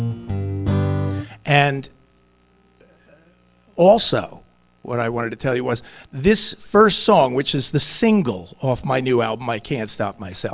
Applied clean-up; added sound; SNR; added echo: none; none; none; none.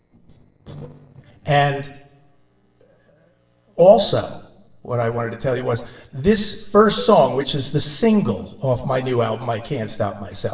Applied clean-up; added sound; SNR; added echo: neural separator model SepFormer DNS4.